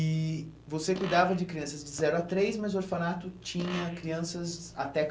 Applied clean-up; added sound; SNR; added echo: none; Fart; 14 dB; none.